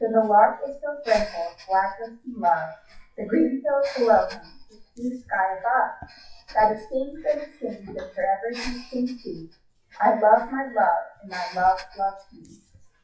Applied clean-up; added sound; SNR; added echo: classical method WPE with log-MMSE.